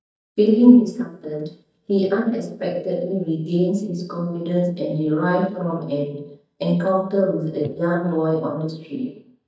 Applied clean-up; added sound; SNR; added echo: neural mask model DeepFilterNet 3.